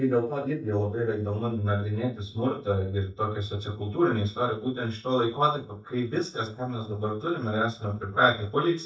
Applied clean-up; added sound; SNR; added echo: neural mask model DeepFilterNet 3.